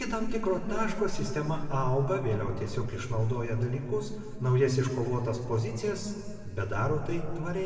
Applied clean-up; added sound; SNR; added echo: none; none; none; reverberation time 2.2 s.